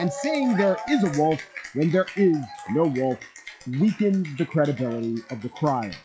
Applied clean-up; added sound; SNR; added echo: classical method log-MMSE.